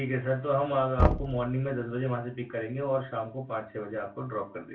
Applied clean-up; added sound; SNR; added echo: none; Knock; 2 dB; reverberation time 0.3 s.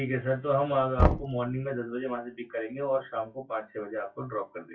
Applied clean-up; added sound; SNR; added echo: classical method WPE with log-MMSE.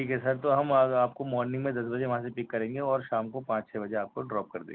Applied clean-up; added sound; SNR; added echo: none; none; none; none.